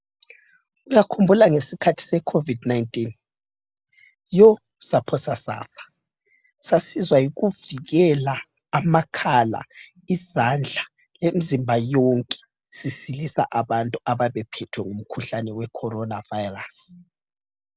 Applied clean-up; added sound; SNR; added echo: none; none; none; none.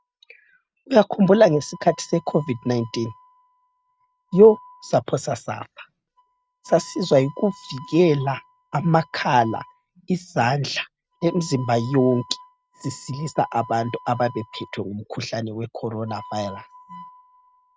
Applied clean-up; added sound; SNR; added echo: neural mask model RNNoise.